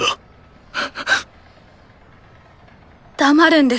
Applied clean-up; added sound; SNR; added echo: none; none; none; none.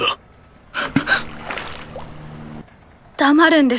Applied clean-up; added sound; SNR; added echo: none; Splash, splatter; 8 dB; none.